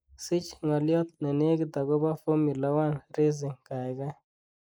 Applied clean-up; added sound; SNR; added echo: neural mask model Resemble Enhance denoiser.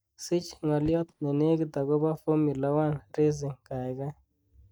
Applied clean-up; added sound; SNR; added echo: neural mask model DeepFilterNet 3.